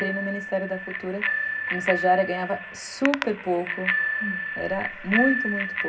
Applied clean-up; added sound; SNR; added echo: none; Bicycle bell; 2 dB; reverberation time 0.4 s.